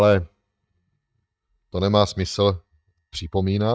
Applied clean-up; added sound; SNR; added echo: neural mask model DeepFilterNet 3.